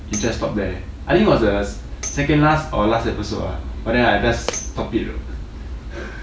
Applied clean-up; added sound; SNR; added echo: none; Tambourine; 17 dB; none.